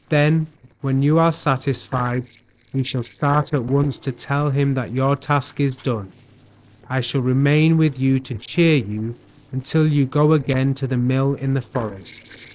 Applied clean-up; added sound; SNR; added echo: neural separator model SepFormer DNS4.